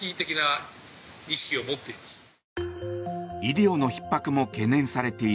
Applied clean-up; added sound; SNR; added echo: none; none; none; none.